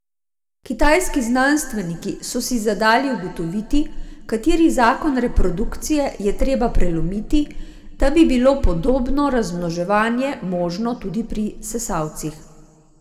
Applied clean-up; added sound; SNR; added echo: none; none; none; reverberation time 1.5 s.